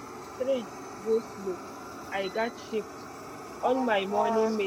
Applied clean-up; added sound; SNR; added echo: none; Fire; 11 dB; none.